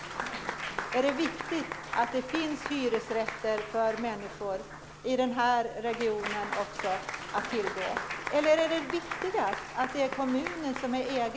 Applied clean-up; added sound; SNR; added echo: none; Applause / Crowd; 7 dB; none.